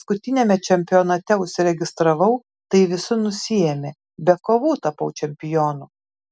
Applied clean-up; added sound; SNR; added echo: none; none; none; none.